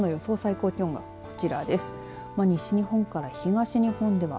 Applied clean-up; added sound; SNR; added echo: none; none; none; none.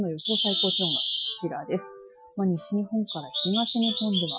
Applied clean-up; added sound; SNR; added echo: classical method Wiener filter.